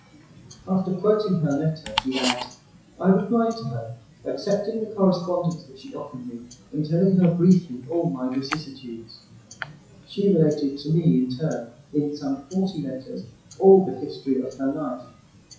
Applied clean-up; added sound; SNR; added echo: classical method WPE with log-MMSE.